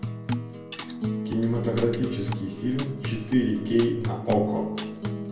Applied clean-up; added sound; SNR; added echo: none; Acoustic guitar; 4 dB; reverberation time 0.3 s.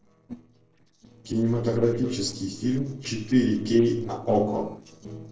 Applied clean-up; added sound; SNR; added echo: neural separator model SepFormer DNS4.